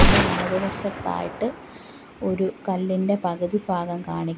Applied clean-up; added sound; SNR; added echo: none; Gunshot, gunfire; 0 dB; none.